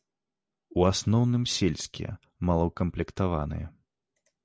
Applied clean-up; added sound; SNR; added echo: none; none; none; none.